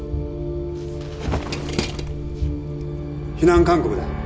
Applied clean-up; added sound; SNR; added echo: none; none; none; none.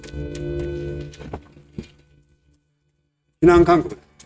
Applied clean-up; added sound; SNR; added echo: neural mask model RNNoise.